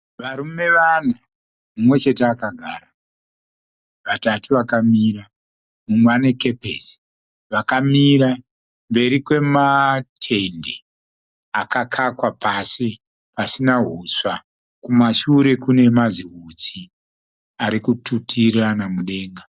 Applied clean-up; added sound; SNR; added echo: none; none; none; none.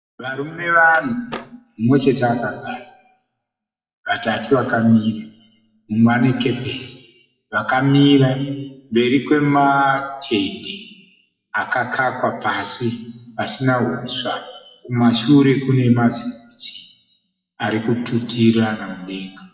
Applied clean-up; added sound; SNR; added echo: classical method WPE with log-MMSE.